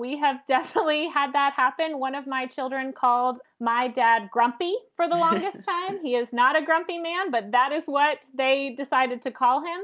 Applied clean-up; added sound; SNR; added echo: none; none; none; none.